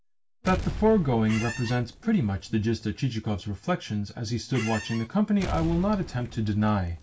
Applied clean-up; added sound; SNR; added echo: none; Squeak + Explosion; 12 dB; none.